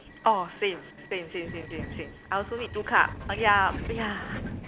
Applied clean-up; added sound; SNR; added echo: none; Subway, metro, underground; 10 dB; none.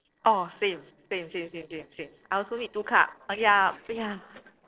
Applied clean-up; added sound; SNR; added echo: neural separator model SepFormer DNS4.